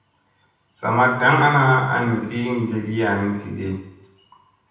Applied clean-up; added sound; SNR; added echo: none; none; none; reverberation time 0.8 s.